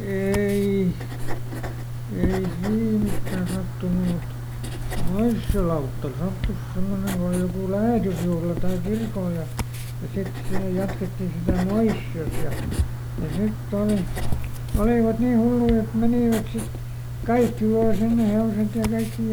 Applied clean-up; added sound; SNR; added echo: none; Writing; 3 dB; none.